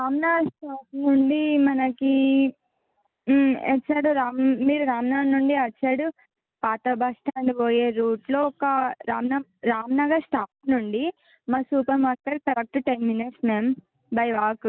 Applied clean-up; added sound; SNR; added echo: none; none; none; none.